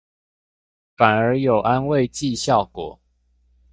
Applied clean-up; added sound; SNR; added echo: neural mask model DeepFilterNet 3.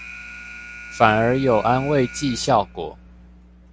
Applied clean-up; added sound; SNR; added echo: none; Alarm; 17 dB; none.